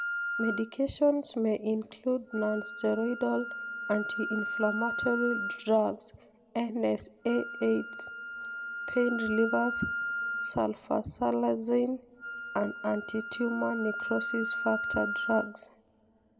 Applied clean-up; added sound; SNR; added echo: none; Wind instrument, woodwind instrument; 6 dB; reverberation time 0.2 s.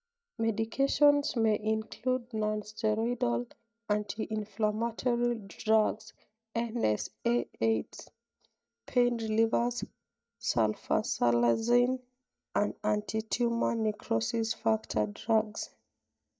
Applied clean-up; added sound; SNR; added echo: neural mask model DeepFilterNet 3.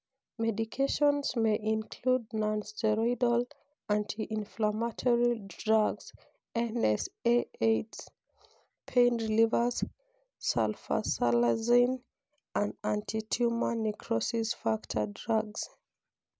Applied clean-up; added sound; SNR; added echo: none; none; none; none.